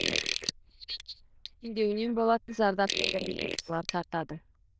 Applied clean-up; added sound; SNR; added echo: neural diffusion model UNIVERSE++.